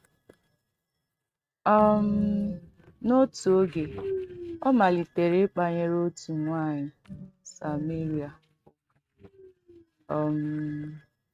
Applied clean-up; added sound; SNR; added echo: neural mask model RNNoise.